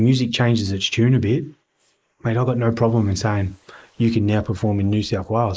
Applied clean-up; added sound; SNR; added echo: neural mask model Resemble Enhance denoiser.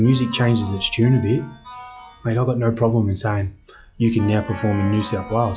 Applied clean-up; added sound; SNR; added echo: classical method log-MMSE.